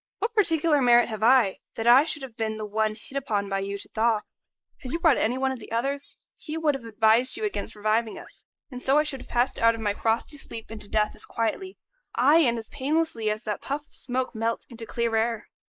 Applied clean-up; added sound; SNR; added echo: neural mask model Resemble Enhance denoiser.